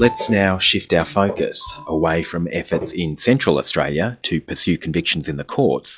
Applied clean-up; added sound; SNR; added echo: classical method log-MMSE.